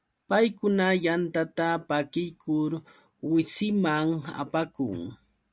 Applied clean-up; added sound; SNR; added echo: none; none; none; none.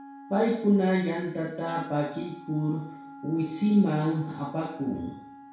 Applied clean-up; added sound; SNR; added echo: none; Wind instrument, woodwind instrument; 17 dB; reverberation time 0.6 s.